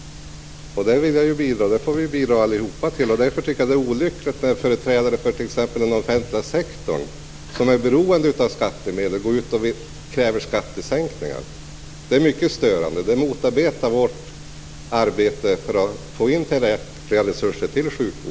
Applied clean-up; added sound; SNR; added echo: none; none; none; none.